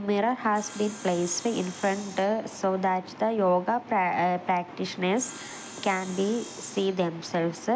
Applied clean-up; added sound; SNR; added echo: none; Sawing; 18 dB; none.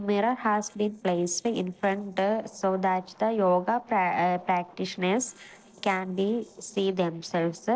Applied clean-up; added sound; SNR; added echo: neural separator model SepFormer DNS4.